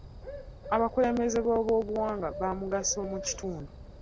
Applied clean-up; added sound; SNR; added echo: none; Bird; 12 dB; none.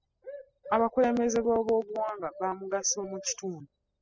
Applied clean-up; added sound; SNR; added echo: classical method spectral subtraction.